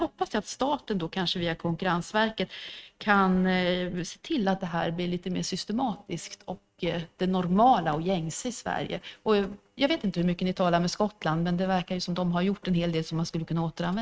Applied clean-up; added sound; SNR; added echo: neural mask model RNNoise.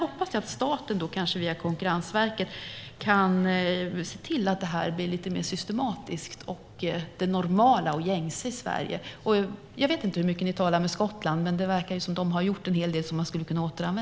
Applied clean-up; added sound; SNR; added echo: none; none; none; none.